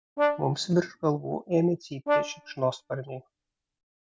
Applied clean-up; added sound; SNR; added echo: none; Brass instrument; 3 dB; none.